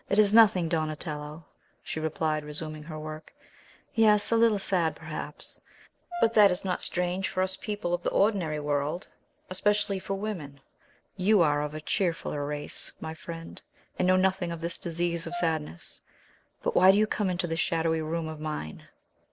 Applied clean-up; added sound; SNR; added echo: none; Brass instrument; 14 dB; none.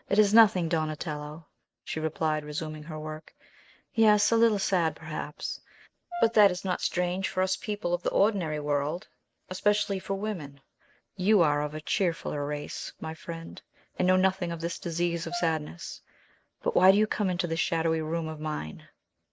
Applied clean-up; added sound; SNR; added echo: neural mask model RNNoise.